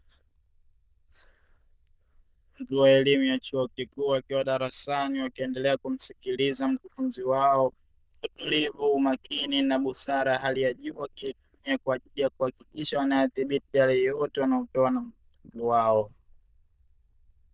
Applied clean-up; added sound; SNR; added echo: neural diffusion model UNIVERSE++.